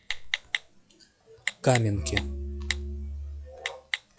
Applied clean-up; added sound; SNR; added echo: classical method log-MMSE.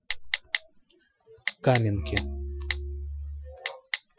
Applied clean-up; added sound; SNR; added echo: classical method Wiener filter.